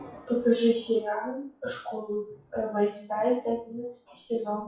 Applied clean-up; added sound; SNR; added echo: classical method WPE with log-MMSE.